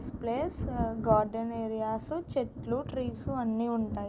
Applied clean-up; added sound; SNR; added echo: none; Thunder; 7 dB; none.